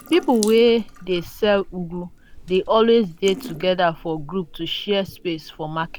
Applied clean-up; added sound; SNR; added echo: none; Drip / Sink (filling or washing) / Water tap, faucet; 17 dB; none.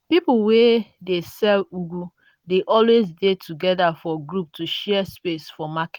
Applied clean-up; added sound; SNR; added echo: none; none; none; none.